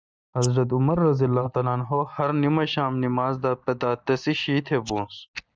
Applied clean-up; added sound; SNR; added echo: neural mask model DeepFilterNet 3.